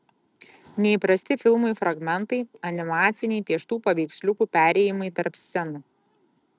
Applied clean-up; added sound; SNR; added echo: none; none; none; none.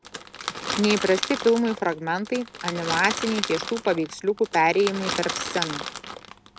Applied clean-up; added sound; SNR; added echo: none; Crackle / Crushing; 7 dB; none.